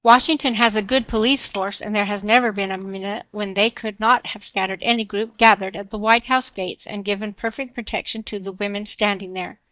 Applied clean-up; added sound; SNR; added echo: neural mask model DeepFilterNet 3.